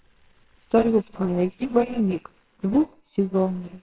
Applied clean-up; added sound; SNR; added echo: neural separator model SepFormer WHAMR!.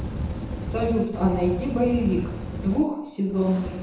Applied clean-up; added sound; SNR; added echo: none; Fire; 6 dB; reverberation time 0.8 s.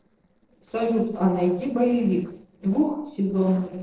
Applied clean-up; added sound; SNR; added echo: neural separator model SepFormer DNS4.